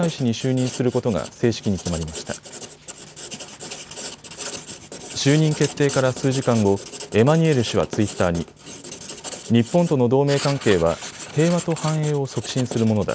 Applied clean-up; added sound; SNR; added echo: none; Writing; 13 dB; none.